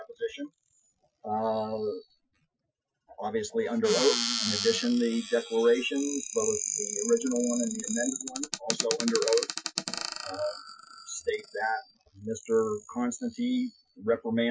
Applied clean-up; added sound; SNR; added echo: classical method Wiener filter.